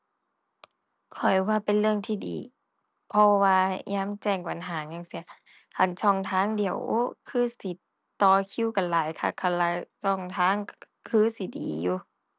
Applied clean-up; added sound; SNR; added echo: none; none; none; none.